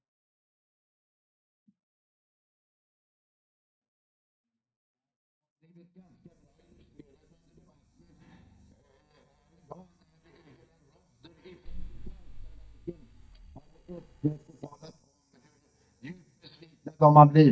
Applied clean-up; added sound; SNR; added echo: neural mask model DeepFilterNet 3.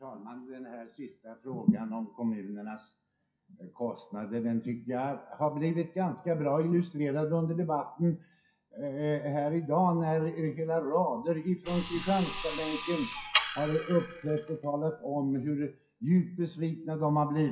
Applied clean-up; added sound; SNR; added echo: classical method WPE with log-MMSE.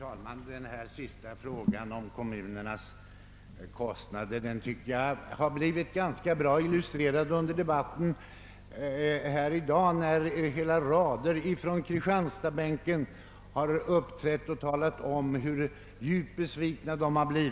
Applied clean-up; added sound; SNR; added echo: none; none; none; none.